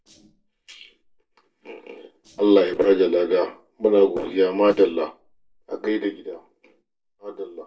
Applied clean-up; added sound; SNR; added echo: neural separator model SepFormer DNS4.